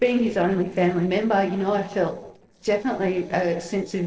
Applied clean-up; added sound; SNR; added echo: neural separator model SepFormer DNS4.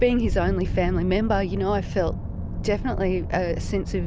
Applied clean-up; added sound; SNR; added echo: none; none; none; none.